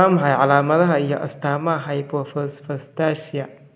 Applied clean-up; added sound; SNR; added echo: none; none; none; none.